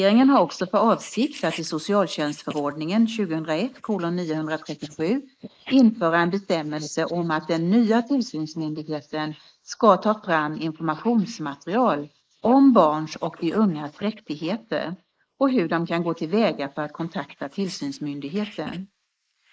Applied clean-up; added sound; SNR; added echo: neural mask model Resemble Enhance denoiser.